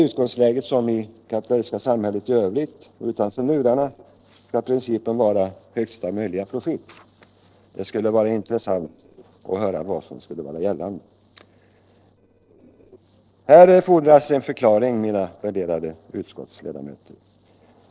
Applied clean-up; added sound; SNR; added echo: neural separator model SepFormer DNS4.